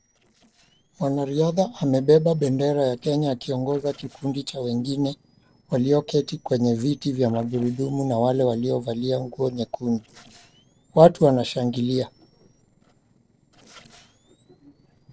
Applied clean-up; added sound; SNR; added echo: neural separator model SepFormer DNS4.